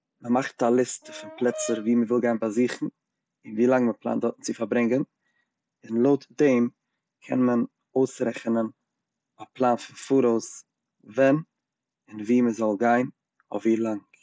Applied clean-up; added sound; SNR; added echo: none; Brass instrument; 15 dB; none.